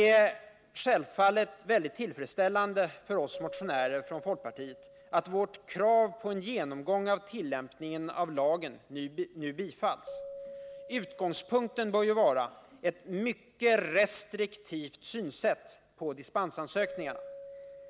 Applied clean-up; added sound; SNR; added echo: none; Keyboard (musical); 19 dB; none.